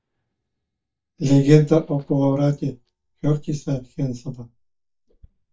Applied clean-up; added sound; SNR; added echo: neural mask model DeepFilterNet 3.